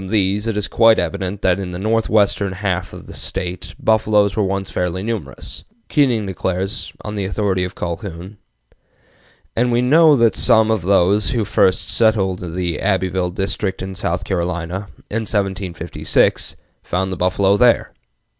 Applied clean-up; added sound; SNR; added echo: none; none; none; none.